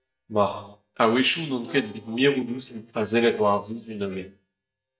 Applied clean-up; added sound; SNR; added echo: neural mask model DeepFilterNet 3.